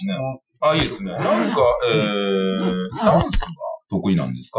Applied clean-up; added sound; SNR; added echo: classical method Wiener filter.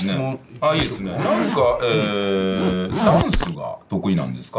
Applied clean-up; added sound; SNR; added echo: none; Zipper (clothing); 4 dB; none.